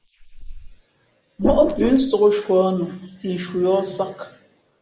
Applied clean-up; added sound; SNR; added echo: neural mask model Resemble Enhance denoiser.